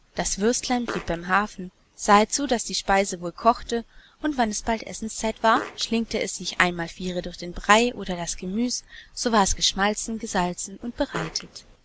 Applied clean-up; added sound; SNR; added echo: none; Fart; 13 dB; none.